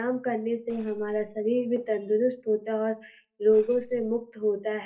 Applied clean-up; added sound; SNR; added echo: neural separator model SepFormer DNS4.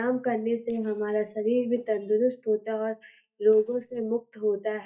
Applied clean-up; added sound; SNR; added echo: neural mask model DeepFilterNet 3.